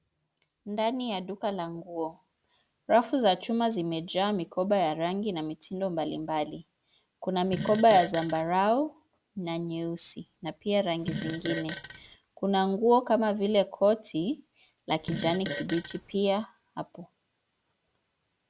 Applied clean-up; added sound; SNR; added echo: none; Fart; 7 dB; none.